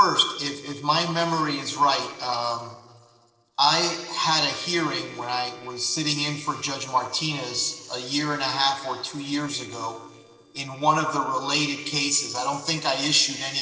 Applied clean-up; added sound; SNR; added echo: neural separator model SepFormer DNS4.